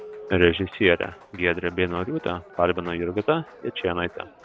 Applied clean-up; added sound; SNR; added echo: none; Applause + Telephone; 19 dB; none.